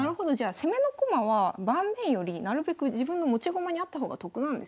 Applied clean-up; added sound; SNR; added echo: none; none; none; none.